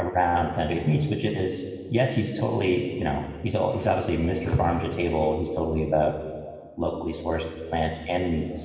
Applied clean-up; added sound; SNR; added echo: none; none; none; reverberation time 1.7 s.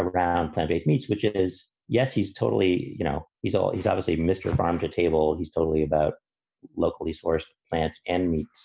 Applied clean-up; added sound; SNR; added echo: none; none; none; none.